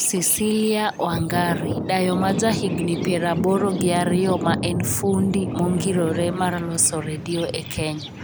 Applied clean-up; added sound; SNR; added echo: none; Thunder; 5 dB; none.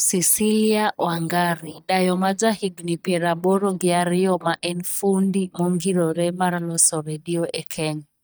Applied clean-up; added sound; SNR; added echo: neural mask model DeepFilterNet 3.